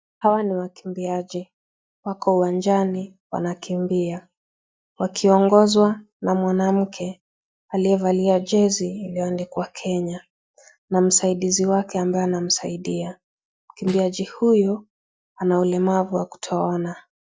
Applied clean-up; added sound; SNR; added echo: neural mask model DeepFilterNet 3.